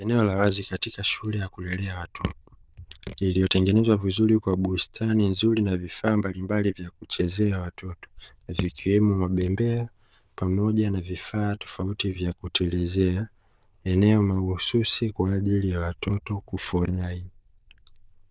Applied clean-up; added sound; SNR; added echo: neural diffusion model UNIVERSE++.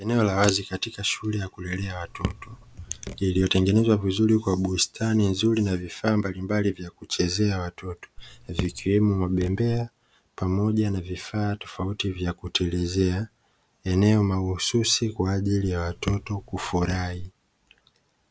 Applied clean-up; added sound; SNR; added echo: none; Raindrop / Drip; 11 dB; none.